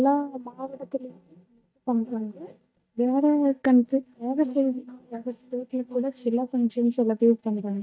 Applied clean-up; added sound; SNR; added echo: neural mask model DeepFilterNet 3.